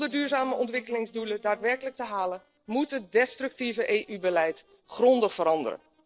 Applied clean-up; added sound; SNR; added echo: neural separator model SepFormer DNS4.